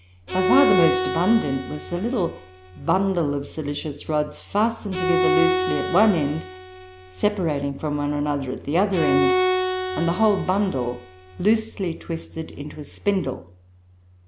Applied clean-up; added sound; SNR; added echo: none; Bowed string instrument; 3 dB; none.